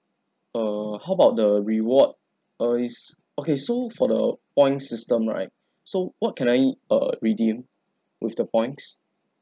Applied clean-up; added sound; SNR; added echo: none; none; none; none.